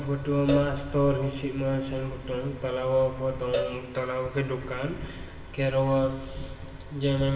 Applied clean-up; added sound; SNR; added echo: none; Cowbell; 10 dB; reverberation time 2.6 s.